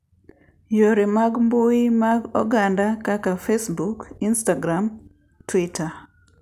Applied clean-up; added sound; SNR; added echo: none; none; none; none.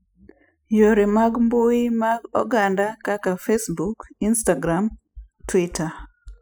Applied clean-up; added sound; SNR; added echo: classical method spectral subtraction.